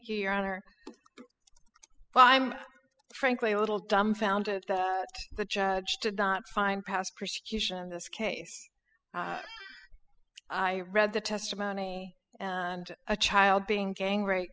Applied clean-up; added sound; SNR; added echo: classical method spectral subtraction.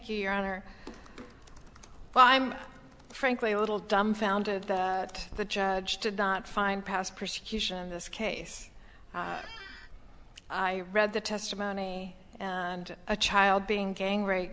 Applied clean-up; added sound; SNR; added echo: none; Squeak + Water; 19 dB; none.